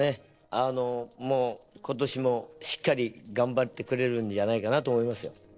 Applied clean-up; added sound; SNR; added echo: neural separator model SepFormer DNS4.